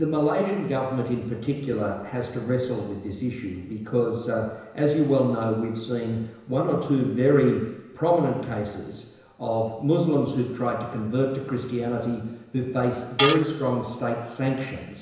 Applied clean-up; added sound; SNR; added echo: none; Tools; 0 dB; reverberation time 1.0 s.